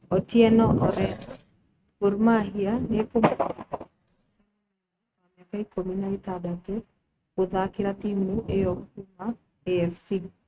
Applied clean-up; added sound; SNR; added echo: neural mask model RNNoise.